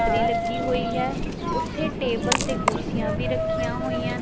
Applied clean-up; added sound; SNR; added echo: none; Thunder + Coin (dropping); -5 dB; none.